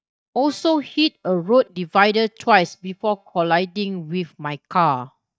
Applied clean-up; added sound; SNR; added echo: neural mask model DeepFilterNet 3.